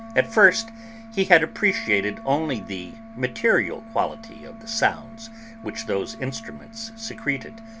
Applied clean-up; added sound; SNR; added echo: none; Wind instrument, woodwind instrument; 15 dB; none.